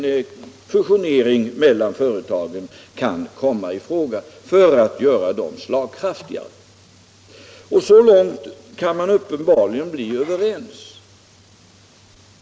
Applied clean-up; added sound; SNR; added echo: none; none; none; none.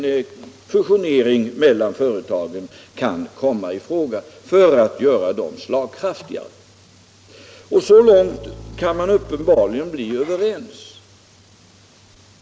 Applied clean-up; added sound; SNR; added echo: none; Bowed string instrument; 19 dB; none.